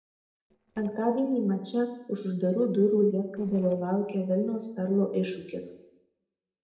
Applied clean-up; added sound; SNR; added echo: neural separator model SepFormer DNS4.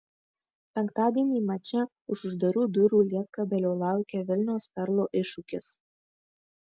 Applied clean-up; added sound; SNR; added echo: none; none; none; none.